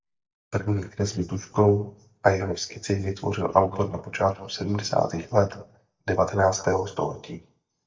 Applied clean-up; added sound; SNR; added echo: neural mask model DeepFilterNet 3.